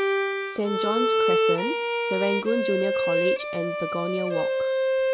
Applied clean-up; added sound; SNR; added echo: none; Bowed string instrument; -5 dB; none.